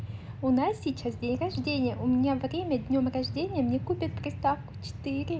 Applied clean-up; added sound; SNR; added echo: none; Train; 8 dB; none.